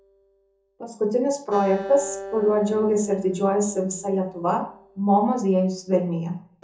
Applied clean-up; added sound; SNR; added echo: none; Acoustic guitar; 16 dB; reverberation time 0.6 s.